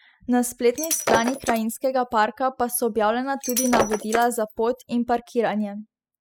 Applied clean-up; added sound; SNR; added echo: classical method spectral subtraction.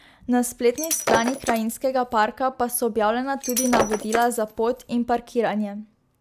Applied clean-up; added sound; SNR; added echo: none; Shatter; 5 dB; none.